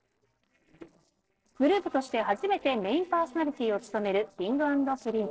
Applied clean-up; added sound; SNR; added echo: neural separator model SepFormer DNS4.